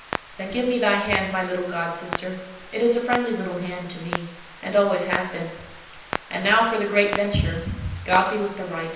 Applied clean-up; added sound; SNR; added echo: none; Clock; 11 dB; reverberation time 0.9 s.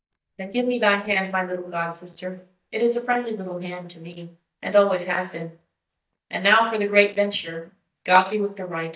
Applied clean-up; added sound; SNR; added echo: neural mask model DeepFilterNet 3.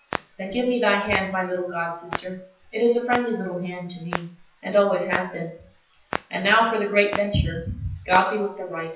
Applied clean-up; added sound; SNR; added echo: classical method WPE with log-MMSE.